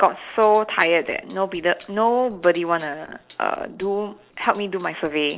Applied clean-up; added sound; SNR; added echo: neural separator model SepFormer DNS4.